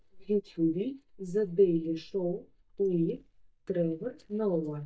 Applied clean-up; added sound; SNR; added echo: neural mask model DeepFilterNet 3.